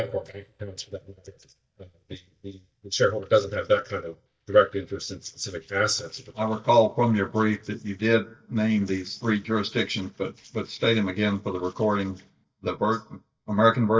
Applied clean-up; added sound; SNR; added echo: neural mask model DeepFilterNet 3.